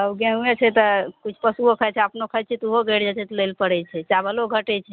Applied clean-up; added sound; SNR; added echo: none; none; none; none.